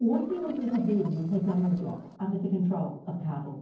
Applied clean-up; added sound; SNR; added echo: neural separator model SepFormer DNS4.